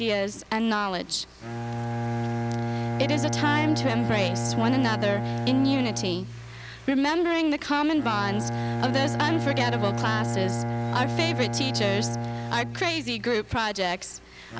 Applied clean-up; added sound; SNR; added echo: none; Bowed string instrument; 3 dB; none.